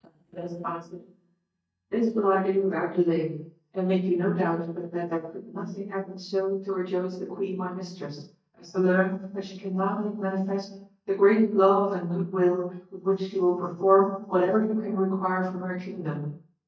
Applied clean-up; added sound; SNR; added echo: neural mask model DeepFilterNet 3.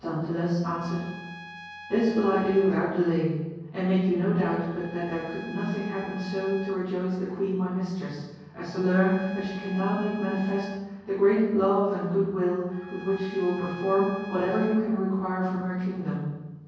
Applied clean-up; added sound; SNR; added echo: none; Trumpet; 20 dB; reverberation time 1.3 s.